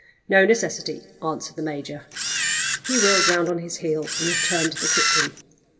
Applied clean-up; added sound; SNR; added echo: none; Camera; -3 dB; reverberation time 2.9 s.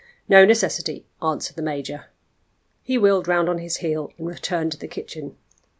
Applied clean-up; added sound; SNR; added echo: none; none; none; none.